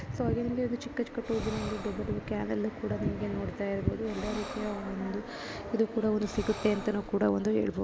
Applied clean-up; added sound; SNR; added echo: none; Breathing; 13 dB; none.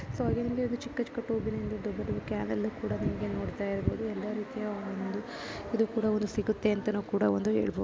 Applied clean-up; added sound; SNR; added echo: none; none; none; none.